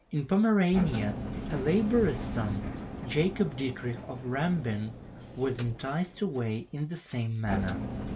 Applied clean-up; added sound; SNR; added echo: none; Engine; 8 dB; reverberation time 0.2 s.